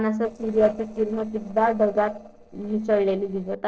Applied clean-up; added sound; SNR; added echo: neural separator model SepFormer DNS4.